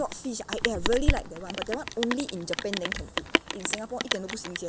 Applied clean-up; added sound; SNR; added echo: none; Rain; -1 dB; none.